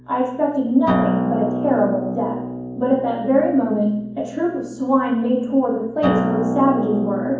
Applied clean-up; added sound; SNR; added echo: none; Acoustic guitar; 5 dB; reverberation time 1.2 s.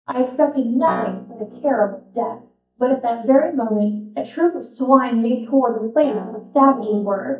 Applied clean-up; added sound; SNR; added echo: neural mask model DeepFilterNet 3.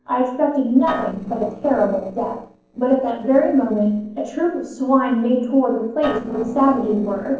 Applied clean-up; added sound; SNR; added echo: neural separator model SepFormer DNS4.